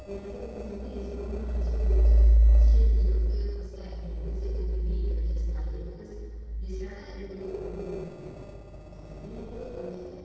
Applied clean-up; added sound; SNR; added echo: neural separator model SepFormer DNS4.